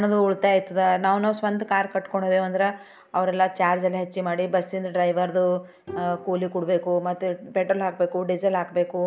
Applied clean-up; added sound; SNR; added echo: none; Bowed string instrument; 20 dB; none.